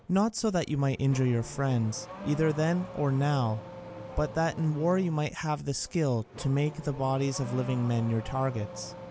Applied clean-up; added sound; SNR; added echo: none; Accelerating, revving, vroom / Car; 15 dB; none.